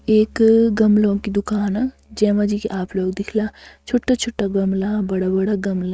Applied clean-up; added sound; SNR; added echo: neural mask model RNNoise.